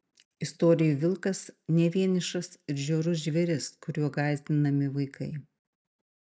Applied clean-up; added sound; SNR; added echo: none; none; none; none.